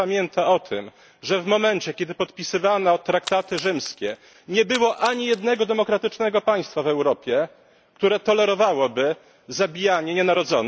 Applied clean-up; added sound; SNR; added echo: none; Splash, splatter; 17 dB; none.